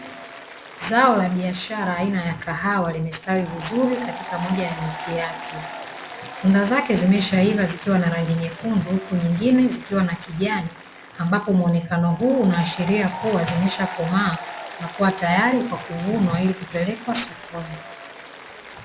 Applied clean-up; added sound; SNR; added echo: none; Applause; 14 dB; none.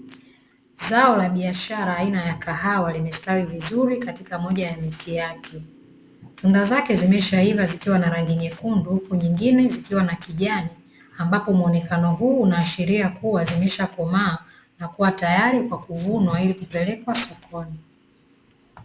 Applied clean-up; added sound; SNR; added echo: none; none; none; none.